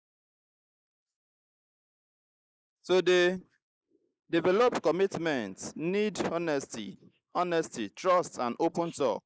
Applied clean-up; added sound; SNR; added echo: neural mask model Resemble Enhance denoiser.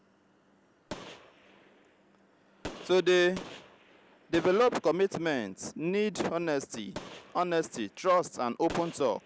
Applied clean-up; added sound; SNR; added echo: none; Gunshot, gunfire; 18 dB; none.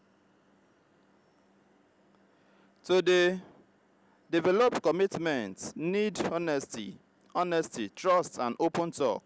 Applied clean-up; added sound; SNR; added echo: none; none; none; none.